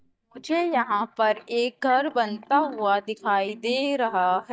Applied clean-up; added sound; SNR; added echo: neural mask model DeepFilterNet 3.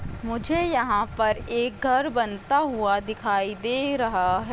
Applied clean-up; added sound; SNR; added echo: none; none; none; none.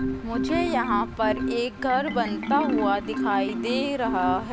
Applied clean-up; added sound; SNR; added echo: none; Marimba, xylophone; 2 dB; none.